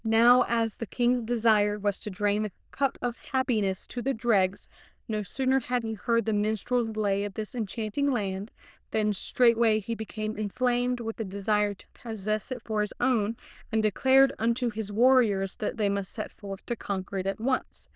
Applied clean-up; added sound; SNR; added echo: neural diffusion model UNIVERSE++.